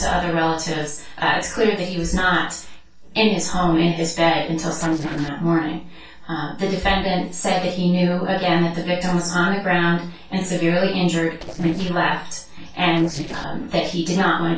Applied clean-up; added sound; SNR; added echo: neural separator model SepFormer DNS4.